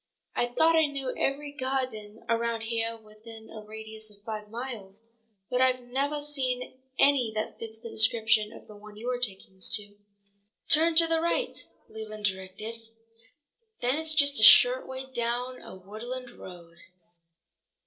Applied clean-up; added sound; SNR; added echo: neural separator model SepFormer DNS4.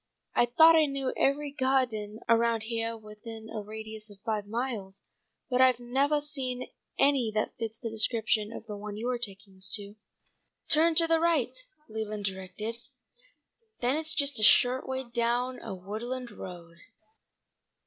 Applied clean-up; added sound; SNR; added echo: none; none; none; none.